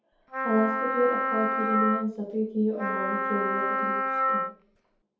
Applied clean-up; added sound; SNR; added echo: none; Wind instrument, woodwind instrument; -1 dB; reverberation time 0.7 s.